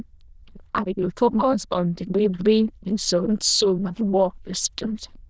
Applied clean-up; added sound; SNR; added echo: neural diffusion model UNIVERSE++.